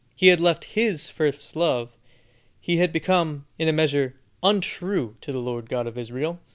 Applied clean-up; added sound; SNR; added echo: none; none; none; none.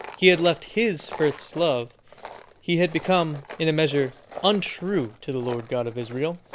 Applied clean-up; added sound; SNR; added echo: none; Tools; 17 dB; none.